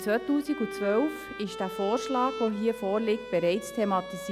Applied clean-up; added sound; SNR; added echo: none; Bowed string instrument; 10 dB; none.